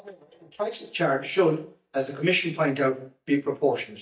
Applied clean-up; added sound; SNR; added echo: neural mask model DeepFilterNet 3.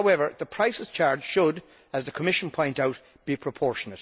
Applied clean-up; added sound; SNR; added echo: none; none; none; none.